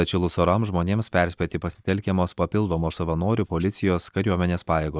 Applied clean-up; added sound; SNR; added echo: neural mask model DeepFilterNet 3.